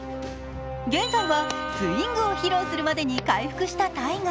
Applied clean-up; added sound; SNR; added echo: none; Wind instrument, woodwind instrument; 7 dB; none.